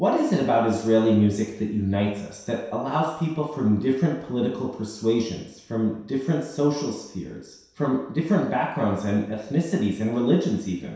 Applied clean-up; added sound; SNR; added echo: none; none; none; reverberation time 0.7 s.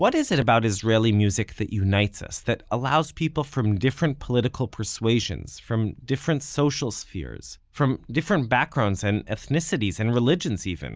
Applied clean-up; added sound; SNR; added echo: none; none; none; none.